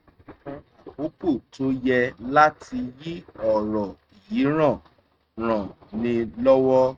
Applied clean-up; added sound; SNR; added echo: neural mask model RNNoise.